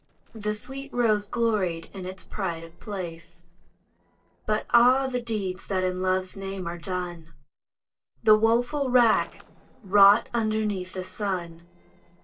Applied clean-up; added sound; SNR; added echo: neural separator model SepFormer DNS4.